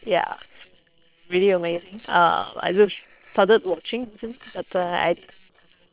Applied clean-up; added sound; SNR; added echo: neural separator model SepFormer WHAM!.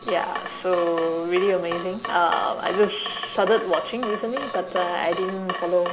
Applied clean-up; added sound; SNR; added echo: none; Drip / Water tap, faucet; 9 dB; none.